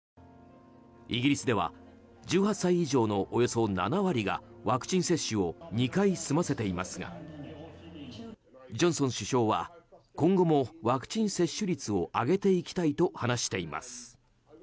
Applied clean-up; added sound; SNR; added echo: none; none; none; none.